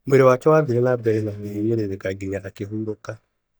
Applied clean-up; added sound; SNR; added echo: neural mask model DeepFilterNet 3.